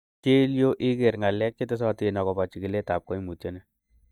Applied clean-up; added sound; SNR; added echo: neural mask model DeepFilterNet 3.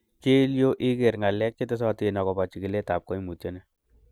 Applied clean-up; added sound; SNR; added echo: none; none; none; none.